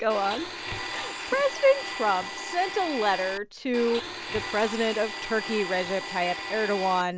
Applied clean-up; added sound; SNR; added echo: none; Domestic sounds, home sounds; 8 dB; none.